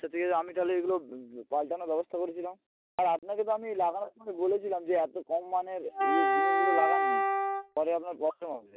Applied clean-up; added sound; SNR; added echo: none; Wind instrument, woodwind instrument; -4 dB; none.